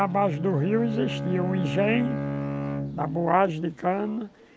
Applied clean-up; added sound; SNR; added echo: none; Bowed string instrument; 6 dB; none.